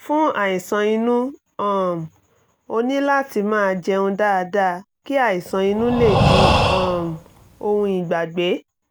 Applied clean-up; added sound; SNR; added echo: none; Breathing; -1 dB; none.